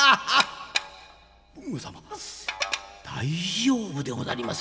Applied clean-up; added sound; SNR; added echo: none; none; none; none.